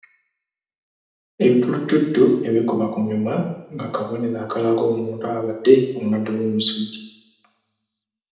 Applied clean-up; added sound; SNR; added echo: none; none; none; reverberation time 0.8 s.